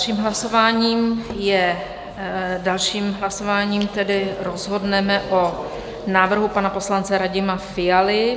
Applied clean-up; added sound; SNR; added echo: none; none; none; none.